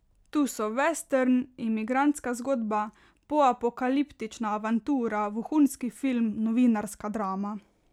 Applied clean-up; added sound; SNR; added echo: none; none; none; none.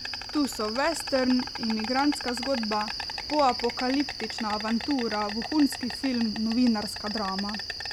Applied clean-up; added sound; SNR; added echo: none; Insect; 7 dB; none.